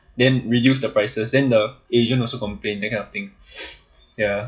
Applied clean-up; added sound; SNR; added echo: classical method WPE with log-MMSE.